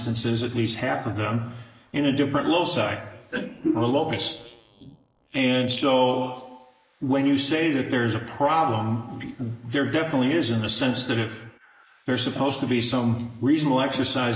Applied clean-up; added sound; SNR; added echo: neural mask model Resemble Enhance denoiser.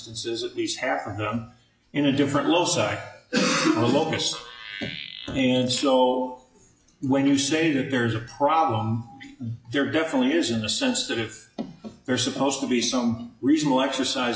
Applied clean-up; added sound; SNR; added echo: classical method log-MMSE.